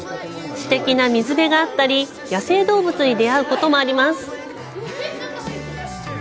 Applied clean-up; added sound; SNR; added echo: none; Bird; 18 dB; none.